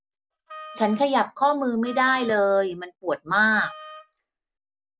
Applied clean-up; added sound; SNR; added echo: none; Wind instrument, woodwind instrument; 19 dB; none.